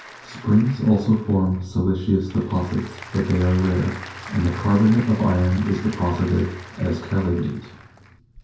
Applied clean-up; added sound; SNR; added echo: none; Applause / Crowd; 19 dB; reverberation time 0.6 s.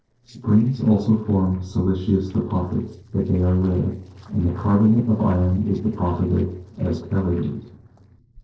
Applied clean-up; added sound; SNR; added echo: neural separator model SepFormer DNS4.